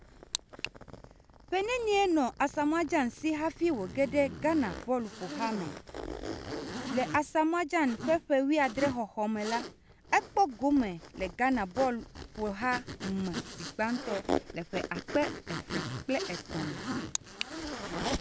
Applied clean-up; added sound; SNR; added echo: none; Zipper (clothing); 9 dB; none.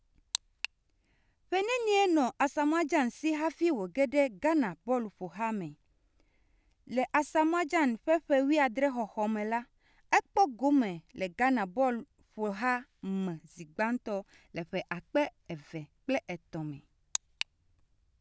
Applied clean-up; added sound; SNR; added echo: none; none; none; none.